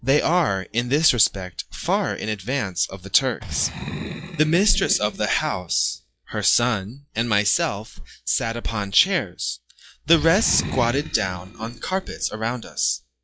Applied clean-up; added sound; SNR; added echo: classical method log-MMSE.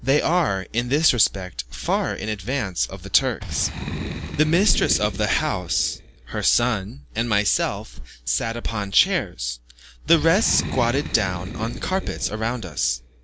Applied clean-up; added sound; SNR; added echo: none; Boom; 12 dB; none.